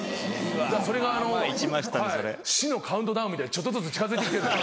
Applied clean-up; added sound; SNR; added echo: none; none; none; none.